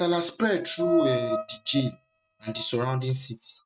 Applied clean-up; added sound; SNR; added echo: neural mask model RNNoise.